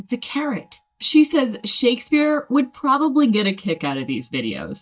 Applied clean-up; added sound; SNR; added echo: neural mask model DeepFilterNet 3.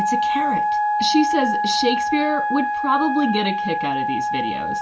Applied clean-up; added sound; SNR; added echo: none; Wind instrument, woodwind instrument; -2 dB; reverberation time 0.2 s.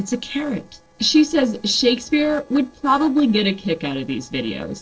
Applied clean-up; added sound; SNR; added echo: neural separator model SepFormer DNS4.